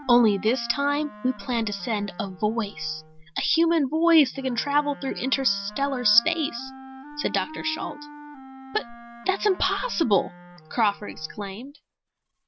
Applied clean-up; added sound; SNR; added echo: none; Wind instrument, woodwind instrument; 17 dB; none.